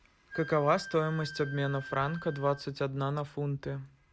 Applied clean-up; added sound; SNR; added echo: none; Wind instrument, woodwind instrument; 16 dB; none.